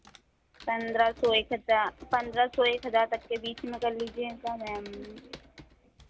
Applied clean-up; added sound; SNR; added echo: none; Computer keyboard; 20 dB; none.